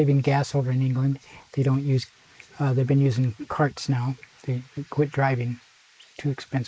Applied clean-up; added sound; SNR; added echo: neural mask model Resemble Enhance denoiser.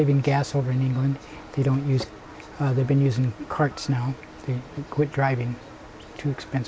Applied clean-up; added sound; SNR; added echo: none; none; none; none.